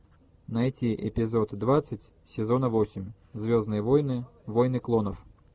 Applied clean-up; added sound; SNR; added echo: none; none; none; none.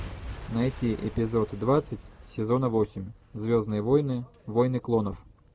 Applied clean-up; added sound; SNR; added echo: none; Shatter / Crushing / Boom; 17 dB; none.